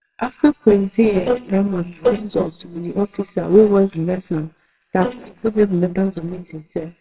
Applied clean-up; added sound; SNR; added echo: neural separator model SepFormer WHAMR!.